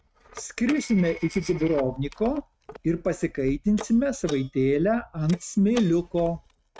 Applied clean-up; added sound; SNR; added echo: neural mask model RNNoise.